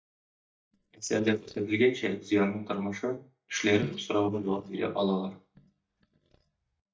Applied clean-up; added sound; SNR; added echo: neural mask model DeepFilterNet 3.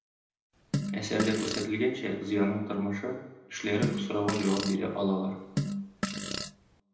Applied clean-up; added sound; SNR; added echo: none; Fart; 3 dB; reverberation time 0.8 s.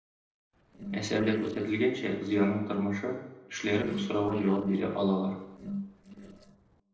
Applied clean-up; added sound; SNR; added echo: neural separator model SepFormer DNS4.